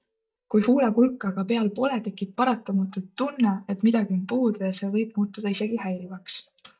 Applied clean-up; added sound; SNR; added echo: neural mask model DeepFilterNet 3.